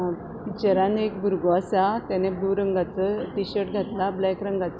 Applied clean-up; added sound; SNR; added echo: none; none; none; none.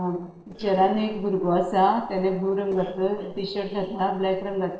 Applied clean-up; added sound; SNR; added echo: neural separator model SepFormer DNS4.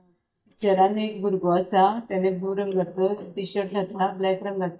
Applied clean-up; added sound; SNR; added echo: neural mask model DeepFilterNet 3.